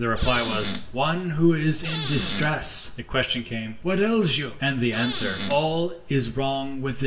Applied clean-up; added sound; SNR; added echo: none; Squeak / Cupboard open or close; 8 dB; reverberation time 0.7 s.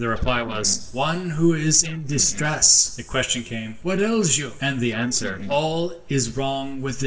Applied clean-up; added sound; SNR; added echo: neural separator model SepFormer DNS4.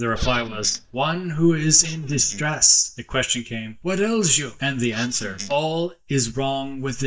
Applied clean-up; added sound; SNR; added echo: neural mask model DeepFilterNet 3.